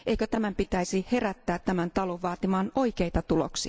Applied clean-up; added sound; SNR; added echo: none; none; none; none.